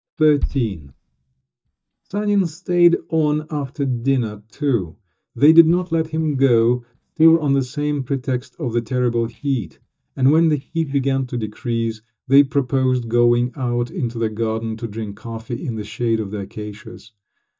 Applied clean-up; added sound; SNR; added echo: neural mask model DeepFilterNet 3.